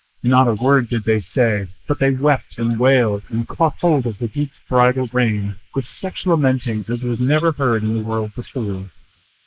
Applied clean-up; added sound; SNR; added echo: neural mask model Resemble Enhance denoiser.